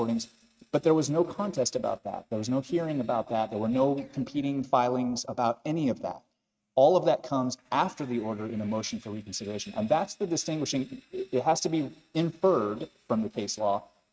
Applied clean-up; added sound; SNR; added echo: neural mask model RNNoise.